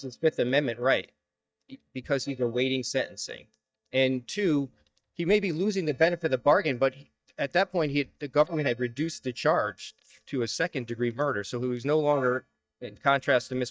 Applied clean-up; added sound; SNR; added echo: neural mask model DeepFilterNet 3.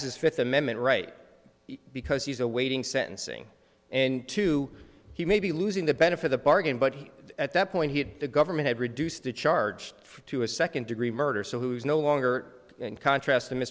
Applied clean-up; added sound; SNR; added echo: none; none; none; none.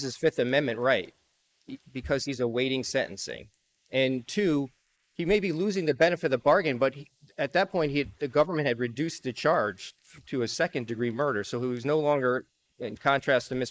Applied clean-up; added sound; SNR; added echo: neural mask model Resemble Enhance denoiser.